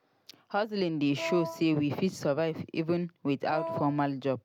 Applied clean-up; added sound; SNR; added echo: none; Wind instrument, woodwind instrument; 7 dB; none.